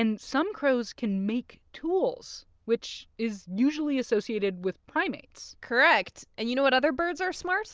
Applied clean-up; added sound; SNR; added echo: none; none; none; none.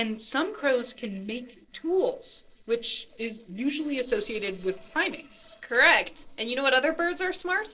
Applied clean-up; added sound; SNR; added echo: neural separator model SepFormer DNS4.